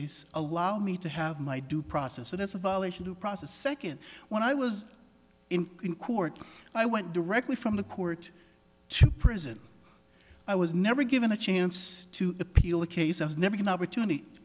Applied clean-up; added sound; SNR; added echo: none; none; none; none.